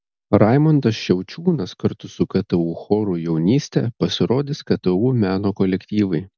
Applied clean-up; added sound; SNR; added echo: none; none; none; none.